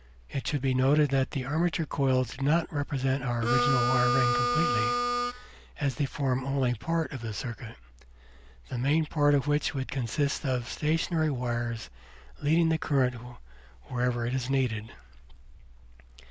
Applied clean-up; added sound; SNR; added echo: none; Harmonica; -1 dB; none.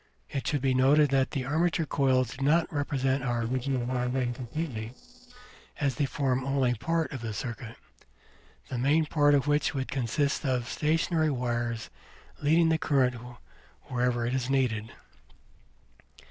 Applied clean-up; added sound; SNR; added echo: neural separator model SepFormer DNS4.